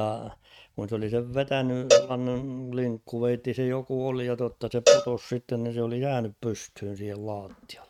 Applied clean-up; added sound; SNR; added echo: neural mask model RNNoise.